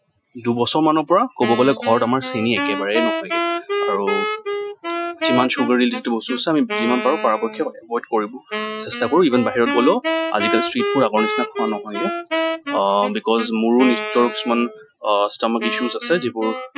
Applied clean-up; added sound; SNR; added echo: classical method Wiener filter.